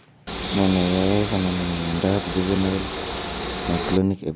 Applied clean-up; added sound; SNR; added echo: none; Train; 5 dB; none.